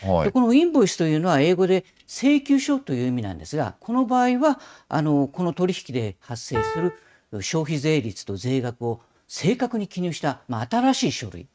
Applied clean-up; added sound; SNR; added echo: neural mask model RNNoise.